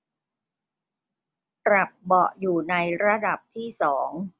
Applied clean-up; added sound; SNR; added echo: none; none; none; none.